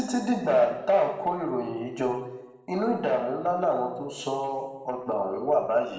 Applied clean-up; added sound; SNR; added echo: none; none; none; reverberation time 0.9 s.